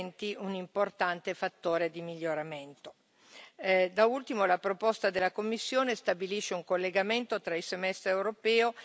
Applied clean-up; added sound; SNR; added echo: none; none; none; none.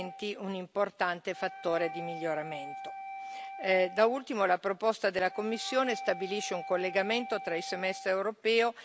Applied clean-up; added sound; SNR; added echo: none; Wind instrument, woodwind instrument; 12 dB; none.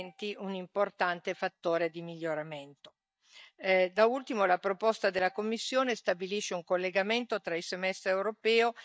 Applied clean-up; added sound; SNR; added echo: neural mask model DeepFilterNet 3.